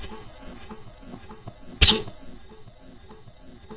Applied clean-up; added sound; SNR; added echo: neural mask model DeepFilterNet 3.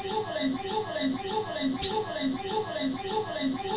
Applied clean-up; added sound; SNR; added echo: none; Thump, thud; 15 dB; reverberation time 0.2 s.